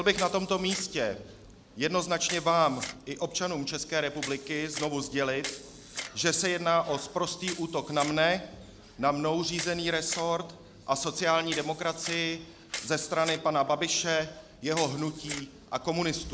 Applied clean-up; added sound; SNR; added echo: none; Camera; 14 dB; none.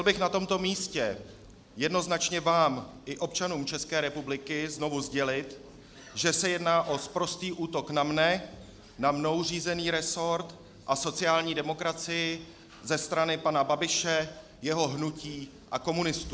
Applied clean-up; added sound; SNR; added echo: none; none; none; none.